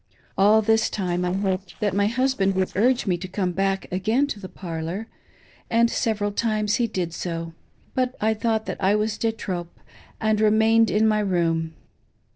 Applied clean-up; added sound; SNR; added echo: neural separator model SepFormer DNS4.